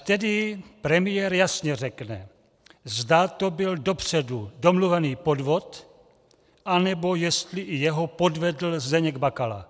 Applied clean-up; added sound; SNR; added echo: none; none; none; none.